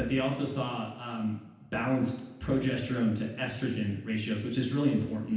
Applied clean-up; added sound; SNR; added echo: none; none; none; reverberation time 0.9 s.